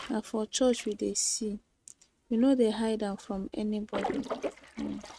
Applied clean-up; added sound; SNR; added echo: neural mask model RNNoise.